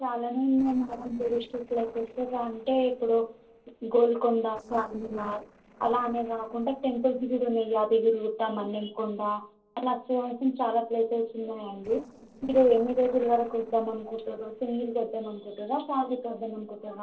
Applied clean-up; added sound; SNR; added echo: neural separator model SepFormer DNS4.